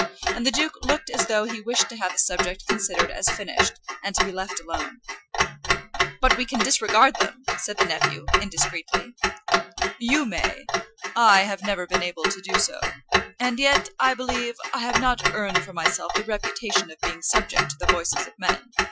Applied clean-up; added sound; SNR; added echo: classical method Wiener filter.